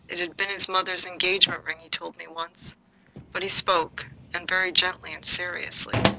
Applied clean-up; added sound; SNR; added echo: none; Drawer open or close; 8 dB; none.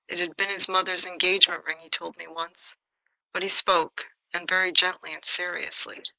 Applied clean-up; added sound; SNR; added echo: neural mask model Resemble Enhance denoiser.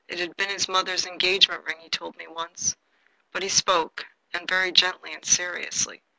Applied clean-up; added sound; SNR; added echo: none; none; none; none.